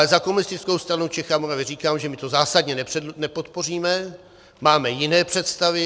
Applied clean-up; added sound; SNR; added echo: none; none; none; none.